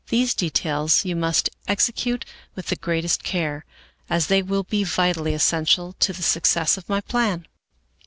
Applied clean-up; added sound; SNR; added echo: none; none; none; none.